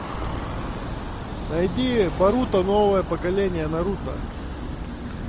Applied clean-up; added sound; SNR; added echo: none; none; none; none.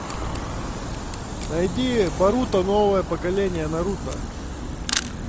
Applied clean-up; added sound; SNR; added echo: none; Camera; 15 dB; none.